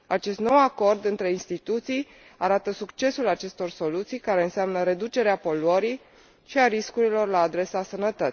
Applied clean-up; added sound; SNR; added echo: none; none; none; none.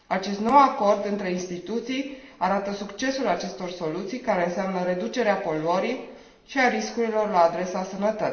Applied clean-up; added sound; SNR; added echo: none; none; none; reverberation time 0.9 s.